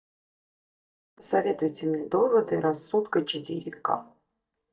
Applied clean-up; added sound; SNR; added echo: neural mask model DeepFilterNet 3.